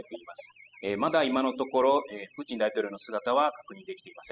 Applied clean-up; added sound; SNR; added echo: classical method spectral subtraction.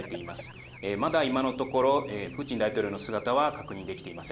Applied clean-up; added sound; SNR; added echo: none; Race car, auto racing / Alarm; 16 dB; none.